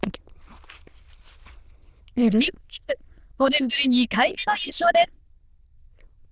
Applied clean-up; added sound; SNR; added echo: neural diffusion model UNIVERSE++.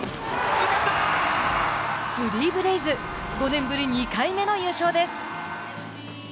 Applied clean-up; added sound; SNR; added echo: none; Engine / Mechanisms; 13 dB; none.